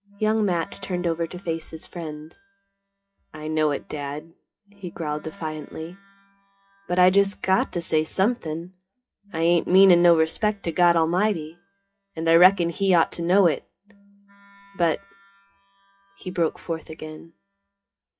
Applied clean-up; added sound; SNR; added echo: classical method WPE with log-MMSE.